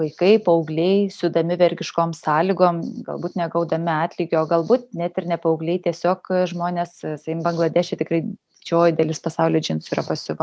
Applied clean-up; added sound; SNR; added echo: none; none; none; none.